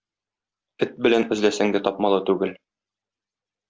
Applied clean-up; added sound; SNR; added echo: none; none; none; none.